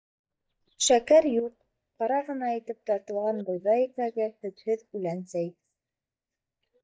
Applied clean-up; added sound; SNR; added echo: neural mask model DeepFilterNet 3.